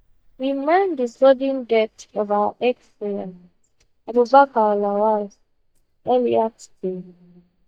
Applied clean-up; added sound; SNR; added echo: neural mask model DeepFilterNet 3.